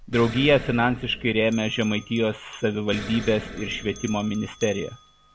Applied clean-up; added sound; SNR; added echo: none; Explosion + Bell; 14 dB; none.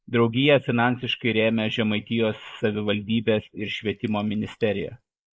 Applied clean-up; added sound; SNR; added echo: neural mask model Resemble Enhance denoiser.